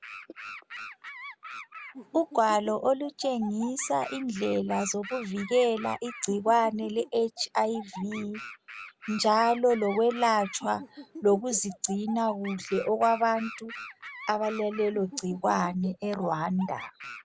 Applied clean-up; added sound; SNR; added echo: none; Animal; 15 dB; none.